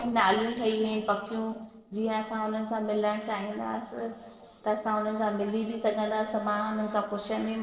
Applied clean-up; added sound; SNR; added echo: neural separator model SepFormer DNS4.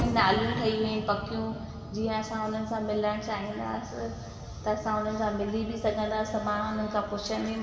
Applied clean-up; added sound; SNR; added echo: none; Explosion; 9 dB; reverberation time 2.3 s.